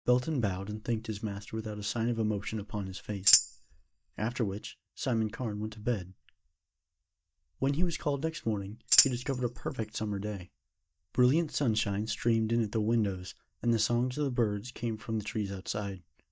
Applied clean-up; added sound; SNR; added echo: neural mask model DeepFilterNet 3.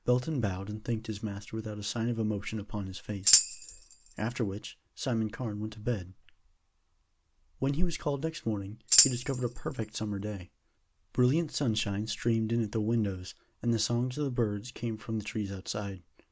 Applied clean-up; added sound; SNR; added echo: none; Tambourine; -2 dB; none.